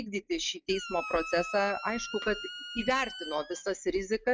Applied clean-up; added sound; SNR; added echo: classical method log-MMSE.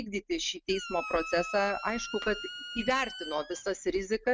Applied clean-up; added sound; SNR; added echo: none; Squeak; 11 dB; none.